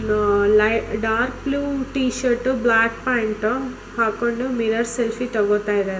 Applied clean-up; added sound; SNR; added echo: none; Bass guitar; 19 dB; reverberation time 0.7 s.